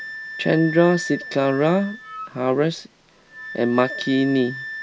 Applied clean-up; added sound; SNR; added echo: none; Wind instrument, woodwind instrument; 12 dB; none.